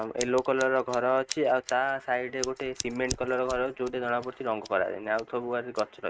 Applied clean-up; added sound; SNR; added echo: neural mask model RNNoise.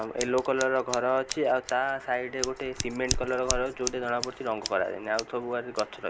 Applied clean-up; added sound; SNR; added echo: none; Scissors; 8 dB; none.